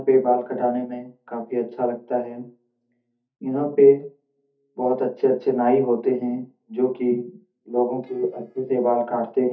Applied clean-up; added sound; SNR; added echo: neural mask model DeepFilterNet 3.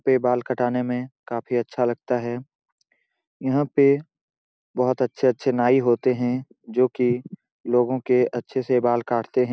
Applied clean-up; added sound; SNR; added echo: none; none; none; none.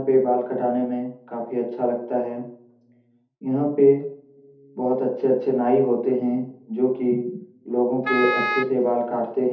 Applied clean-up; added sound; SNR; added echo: none; Wind instrument, woodwind instrument; 4 dB; reverberation time 0.6 s.